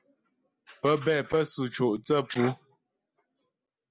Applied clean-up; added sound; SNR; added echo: none; none; none; none.